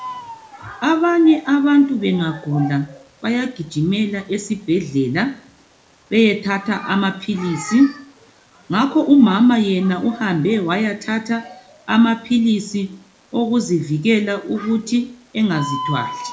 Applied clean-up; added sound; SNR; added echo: none; Bird; 19 dB; reverberation time 0.3 s.